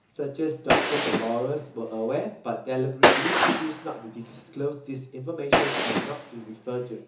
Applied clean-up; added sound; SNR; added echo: none; Gunshot, gunfire; -4 dB; reverberation time 0.7 s.